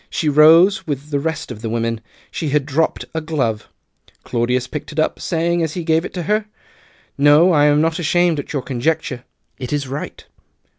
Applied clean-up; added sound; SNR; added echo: none; none; none; none.